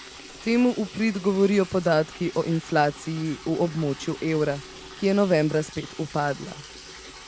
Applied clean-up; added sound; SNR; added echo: none; Liquid; 17 dB; none.